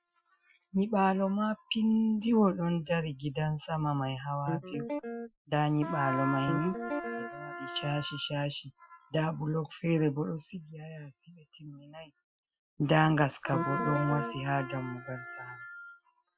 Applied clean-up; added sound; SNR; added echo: classical method Wiener filter.